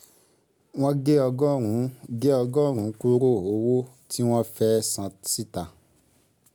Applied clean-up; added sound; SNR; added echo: none; none; none; none.